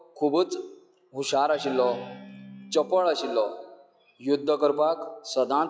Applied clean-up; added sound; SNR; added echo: classical method log-MMSE.